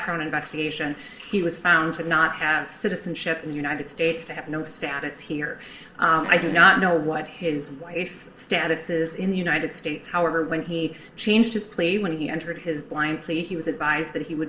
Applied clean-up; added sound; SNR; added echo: neural separator model SepFormer DNS4.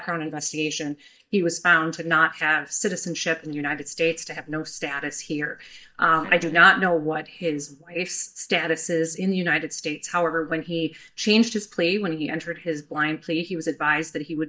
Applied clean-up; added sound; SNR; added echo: neural mask model DeepFilterNet 3.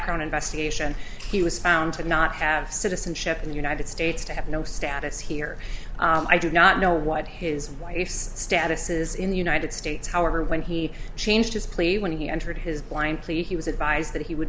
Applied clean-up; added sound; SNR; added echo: none; none; none; none.